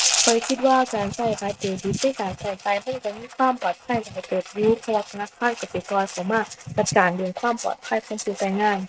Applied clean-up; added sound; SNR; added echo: neural mask model RNNoise.